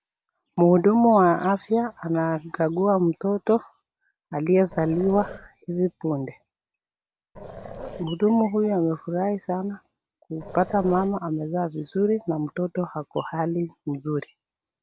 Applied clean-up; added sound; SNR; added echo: none; Growling; 15 dB; none.